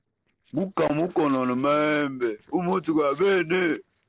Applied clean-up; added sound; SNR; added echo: neural separator model SepFormer DNS4.